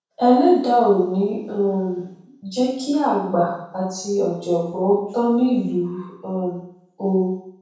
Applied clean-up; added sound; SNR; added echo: none; none; none; reverberation time 0.7 s.